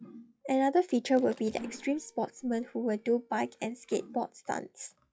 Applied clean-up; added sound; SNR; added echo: classical method log-MMSE.